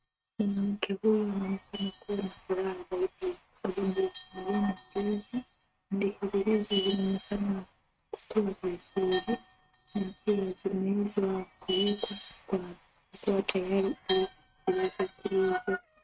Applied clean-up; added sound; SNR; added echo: neural mask model RNNoise.